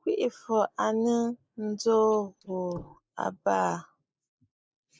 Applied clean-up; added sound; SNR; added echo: neural mask model Resemble Enhance denoiser.